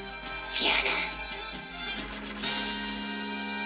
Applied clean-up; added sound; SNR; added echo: none; none; none; reverberation time 0.3 s.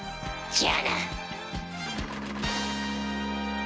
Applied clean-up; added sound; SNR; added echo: none; none; none; none.